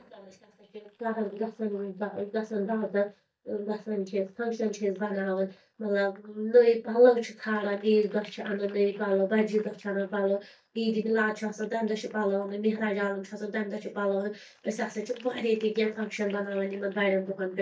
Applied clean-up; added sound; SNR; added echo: neural mask model DeepFilterNet 3.